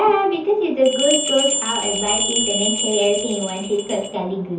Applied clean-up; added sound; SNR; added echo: none; Bell; 2 dB; reverberation time 0.5 s.